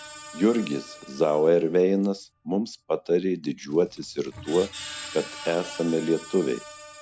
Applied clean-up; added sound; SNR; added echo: none; Screech; 17 dB; none.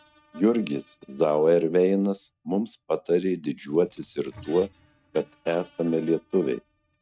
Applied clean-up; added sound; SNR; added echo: neural mask model RNNoise.